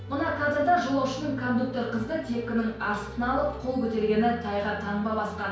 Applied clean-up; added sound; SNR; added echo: none; none; none; reverberation time 0.5 s.